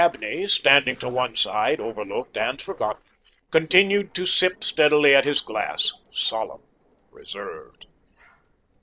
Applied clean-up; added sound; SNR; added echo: neural separator model SepFormer DNS4.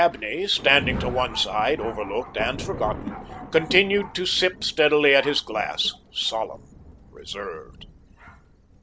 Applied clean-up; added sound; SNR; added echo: none; Thunder; 12 dB; none.